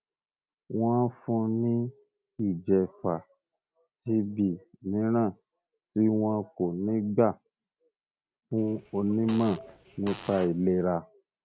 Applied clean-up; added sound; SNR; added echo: none; Fart; 17 dB; none.